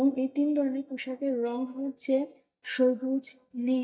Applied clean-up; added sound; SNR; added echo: neural mask model DeepFilterNet 3.